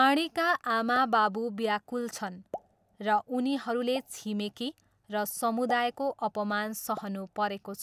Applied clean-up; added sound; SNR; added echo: none; Explosion; 20 dB; none.